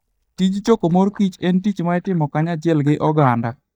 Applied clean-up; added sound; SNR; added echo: neural mask model DeepFilterNet 3.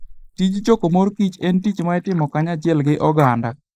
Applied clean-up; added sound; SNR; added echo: neural mask model Resemble Enhance denoiser.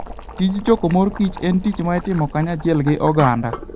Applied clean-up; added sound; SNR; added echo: none; Boiling; 13 dB; none.